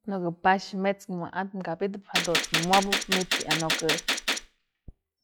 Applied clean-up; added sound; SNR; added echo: classical method log-MMSE.